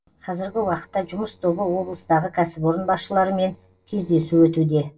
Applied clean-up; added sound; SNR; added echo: neural separator model SepFormer DNS4.